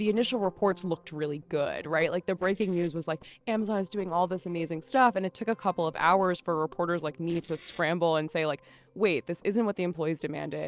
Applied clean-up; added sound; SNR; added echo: neural separator model SepFormer DNS4.